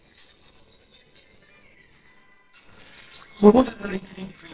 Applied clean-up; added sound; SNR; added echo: neural separator model SepFormer WHAMR!.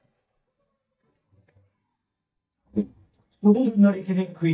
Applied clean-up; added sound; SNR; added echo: neural mask model DeepFilterNet 3.